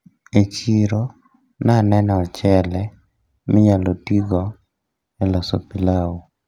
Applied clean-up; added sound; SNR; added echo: none; none; none; none.